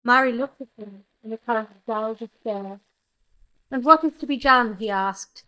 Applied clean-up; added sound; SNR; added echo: neural mask model DeepFilterNet 3.